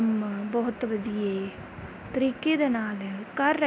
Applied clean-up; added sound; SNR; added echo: none; none; none; none.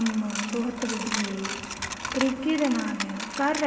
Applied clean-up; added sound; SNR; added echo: none; Coin (dropping); 6 dB; reverberation time 2.0 s.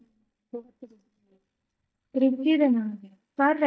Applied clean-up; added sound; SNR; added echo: neural mask model DeepFilterNet 3.